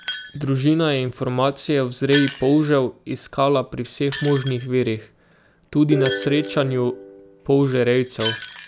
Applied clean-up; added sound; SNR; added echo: none; Shatter + Plucked string instrument; 12 dB; none.